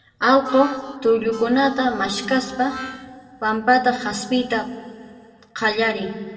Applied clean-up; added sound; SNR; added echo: none; Harmonica; 15 dB; reverberation time 1.7 s.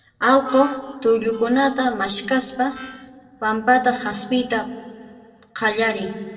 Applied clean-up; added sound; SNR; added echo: neural separator model SepFormer DNS4.